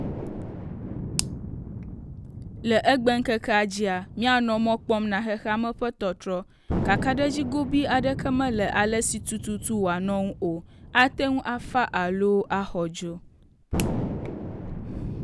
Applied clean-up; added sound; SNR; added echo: none; Thunder; 8 dB; none.